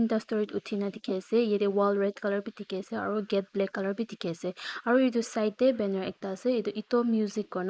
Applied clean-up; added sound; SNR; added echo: neural mask model Resemble Enhance denoiser.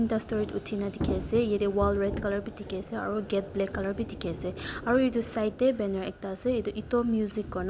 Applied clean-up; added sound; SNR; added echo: none; Thunder / Rain; 10 dB; none.